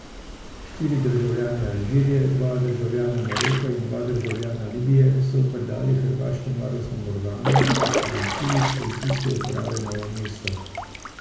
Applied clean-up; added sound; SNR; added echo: none; Drip / Trickle, dribble / Water / Splash, splatter; 7 dB; reverberation time 1.0 s.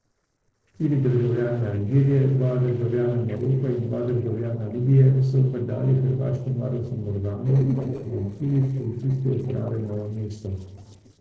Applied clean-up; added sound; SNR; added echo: neural separator model SepFormer DNS4.